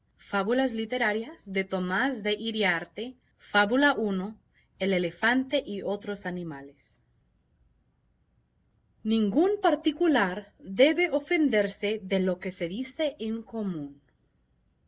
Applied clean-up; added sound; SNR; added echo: none; none; none; none.